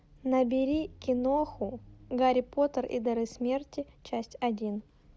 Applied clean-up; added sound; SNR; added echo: none; none; none; none.